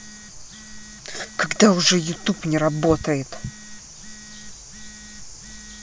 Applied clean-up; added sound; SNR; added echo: none; Telephone; 19 dB; none.